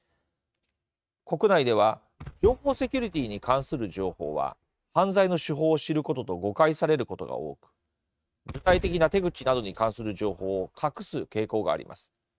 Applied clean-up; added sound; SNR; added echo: neural mask model RNNoise.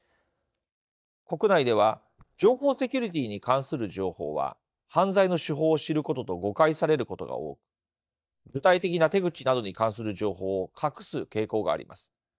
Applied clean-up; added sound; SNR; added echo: neural mask model DeepFilterNet 3.